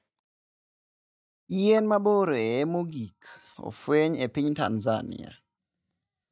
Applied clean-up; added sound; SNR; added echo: neural mask model DeepFilterNet 3.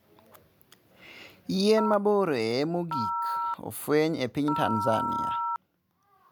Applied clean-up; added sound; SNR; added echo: none; Telephone; 4 dB; none.